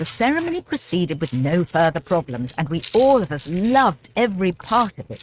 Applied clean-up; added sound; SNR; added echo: neural mask model RNNoise.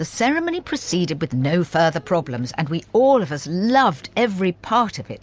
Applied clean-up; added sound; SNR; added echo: none; none; none; none.